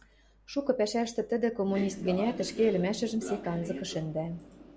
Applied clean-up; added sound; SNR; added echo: none; Train; 10 dB; none.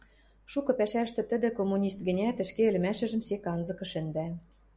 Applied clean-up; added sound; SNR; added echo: none; none; none; none.